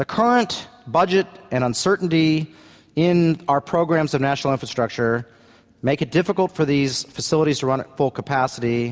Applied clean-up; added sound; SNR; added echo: none; none; none; none.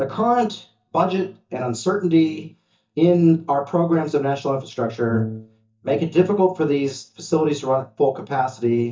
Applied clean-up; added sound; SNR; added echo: neural mask model DeepFilterNet 3.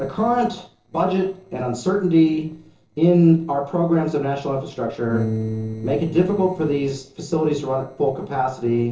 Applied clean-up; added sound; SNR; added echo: neural separator model SepFormer DNS4.